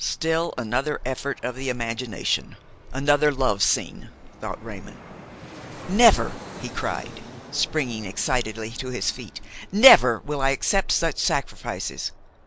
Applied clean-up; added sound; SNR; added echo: none; Fixed-wing aircraft, airplane; 19 dB; none.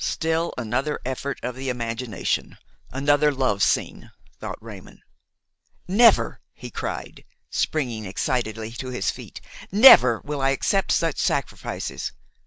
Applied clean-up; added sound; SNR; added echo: none; none; none; none.